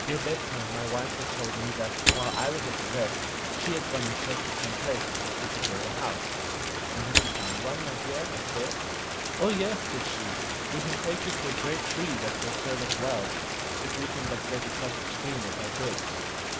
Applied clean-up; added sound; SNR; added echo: none; Rain + Crushing; -4 dB; none.